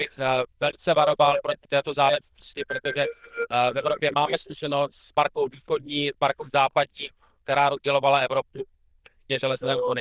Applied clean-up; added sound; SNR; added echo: neural diffusion model UNIVERSE++.